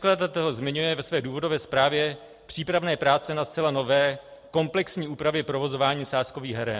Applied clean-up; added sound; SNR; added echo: none; none; none; none.